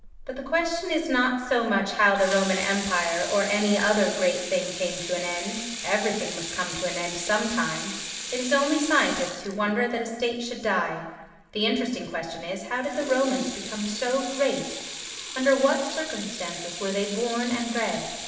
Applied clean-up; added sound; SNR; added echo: none; Sink (filling or washing) / Water tap, faucet; 10 dB; reverberation time 1.1 s.